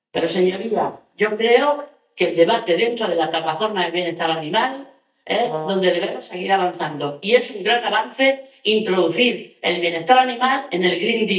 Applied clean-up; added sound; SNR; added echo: neural mask model DeepFilterNet 3.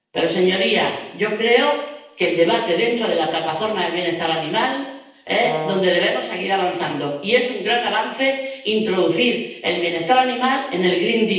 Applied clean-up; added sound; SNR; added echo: neural separator model SepFormer DNS4.